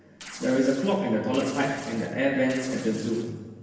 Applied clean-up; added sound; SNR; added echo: none; Tearing; 17 dB; reverberation time 1.3 s.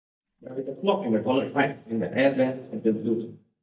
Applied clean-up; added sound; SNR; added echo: neural mask model DeepFilterNet 3.